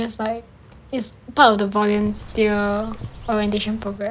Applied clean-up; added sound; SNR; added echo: none; Bird; 15 dB; none.